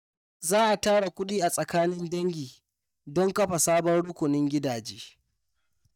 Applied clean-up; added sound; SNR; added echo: neural mask model DeepFilterNet 3.